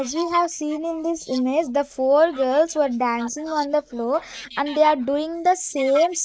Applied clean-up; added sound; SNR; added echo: neural mask model Resemble Enhance denoiser.